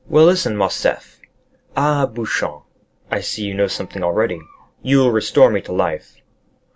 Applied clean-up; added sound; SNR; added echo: none; none; none; none.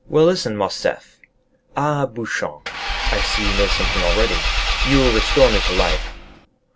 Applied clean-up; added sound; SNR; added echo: none; Engine / Car; -1 dB; none.